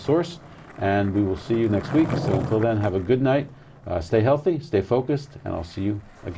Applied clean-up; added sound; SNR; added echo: none; Skateboard; 11 dB; none.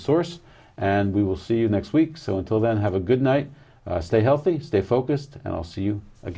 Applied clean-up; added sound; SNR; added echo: none; none; none; none.